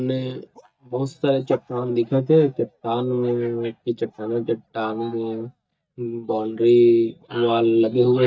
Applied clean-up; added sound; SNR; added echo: neural mask model DeepFilterNet 3.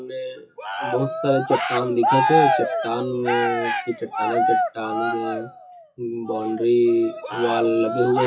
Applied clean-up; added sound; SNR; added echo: classical method WPE with log-MMSE.